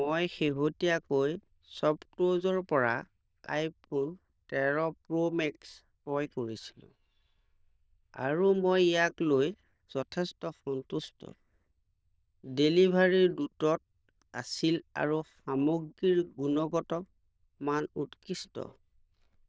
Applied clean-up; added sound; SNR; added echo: neural diffusion model UNIVERSE++.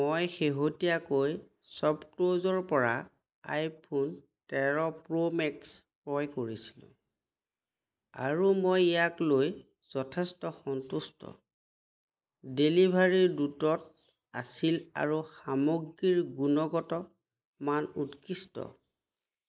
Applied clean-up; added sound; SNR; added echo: neural mask model Resemble Enhance denoiser.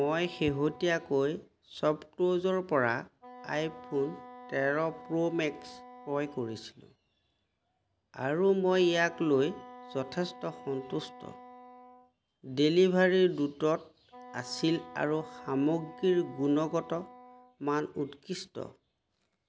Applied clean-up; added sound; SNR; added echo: none; Wind instrument, woodwind instrument; 20 dB; none.